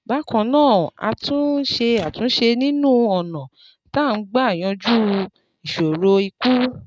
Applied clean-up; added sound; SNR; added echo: neural mask model RNNoise.